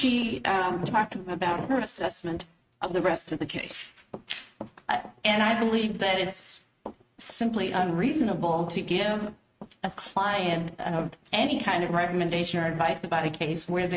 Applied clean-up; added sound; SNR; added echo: neural mask model RNNoise.